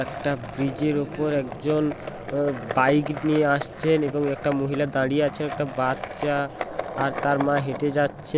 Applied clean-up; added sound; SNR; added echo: none; Skateboard; 10 dB; none.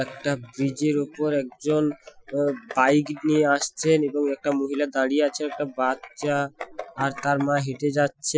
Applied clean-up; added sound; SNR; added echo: classical method Wiener filter.